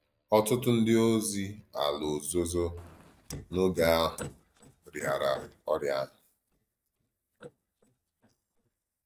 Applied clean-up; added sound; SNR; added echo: neural mask model DeepFilterNet 3.